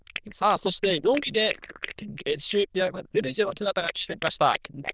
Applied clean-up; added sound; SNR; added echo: neural diffusion model UNIVERSE++.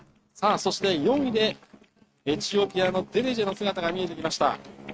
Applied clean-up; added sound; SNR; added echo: neural mask model RNNoise.